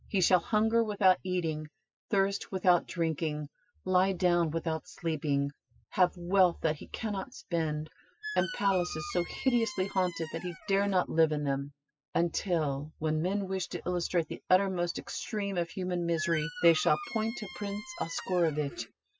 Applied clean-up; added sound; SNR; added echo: classical method spectral subtraction.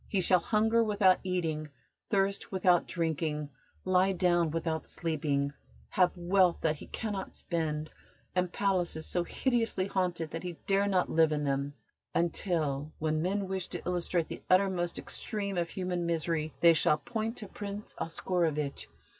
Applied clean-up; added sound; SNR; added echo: none; none; none; none.